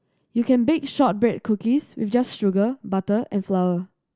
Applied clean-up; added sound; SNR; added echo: none; none; none; none.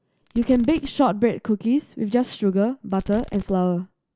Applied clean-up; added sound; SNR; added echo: none; Fireworks; 17 dB; none.